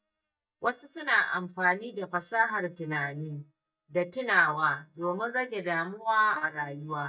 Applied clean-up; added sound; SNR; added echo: neural mask model DeepFilterNet 3.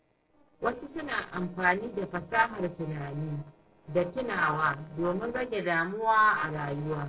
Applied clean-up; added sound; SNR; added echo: neural separator model SepFormer DNS4.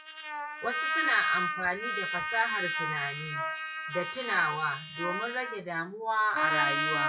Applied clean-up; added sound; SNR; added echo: classical method WPE with log-MMSE.